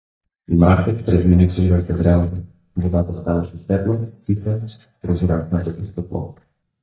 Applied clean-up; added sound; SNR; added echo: neural mask model DeepFilterNet 3.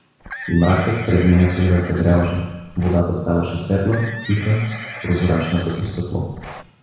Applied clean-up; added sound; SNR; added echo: none; Livestock, farm animals, working animals; 14 dB; reverberation time 1.1 s.